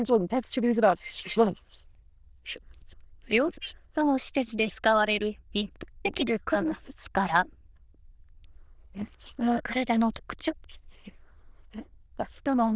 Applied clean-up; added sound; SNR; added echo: neural diffusion model UNIVERSE++.